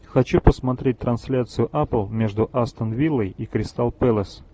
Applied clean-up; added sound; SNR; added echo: none; none; none; none.